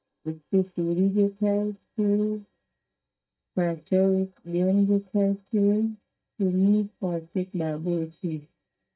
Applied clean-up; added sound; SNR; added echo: neural mask model DeepFilterNet 3.